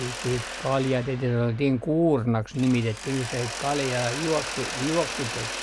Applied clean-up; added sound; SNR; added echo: none; Mechanisms; 9 dB; none.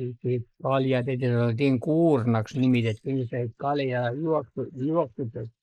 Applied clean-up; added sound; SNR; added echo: neural mask model Resemble Enhance denoiser.